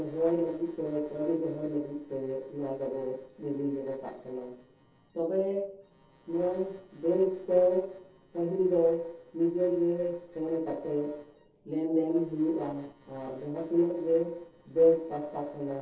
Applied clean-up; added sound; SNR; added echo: neural separator model SepFormer DNS4.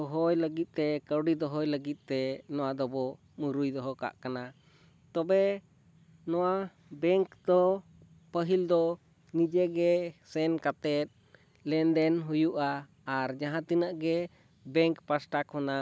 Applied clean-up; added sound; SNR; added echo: none; none; none; none.